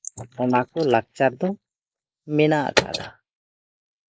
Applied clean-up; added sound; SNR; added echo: neural mask model Resemble Enhance denoiser.